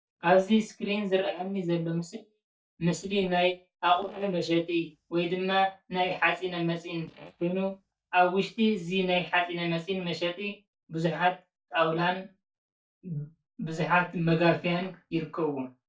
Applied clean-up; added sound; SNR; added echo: neural mask model DeepFilterNet 3.